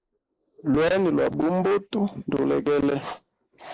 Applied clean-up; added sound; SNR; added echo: neural mask model Resemble Enhance denoiser.